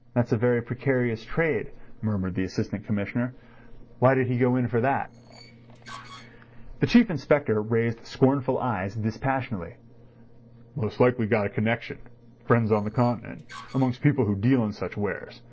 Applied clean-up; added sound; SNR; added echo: neural separator model SepFormer DNS4.